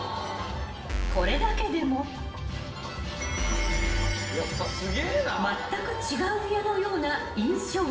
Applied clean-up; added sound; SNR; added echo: none; Bass drum / Keyboard (musical); -2 dB; reverberation time 1.4 s.